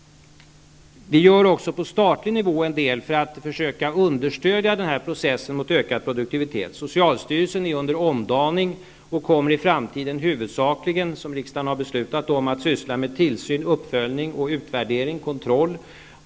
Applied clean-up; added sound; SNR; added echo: none; none; none; none.